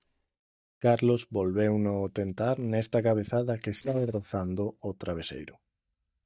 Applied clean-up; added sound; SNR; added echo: neural mask model DeepFilterNet 3.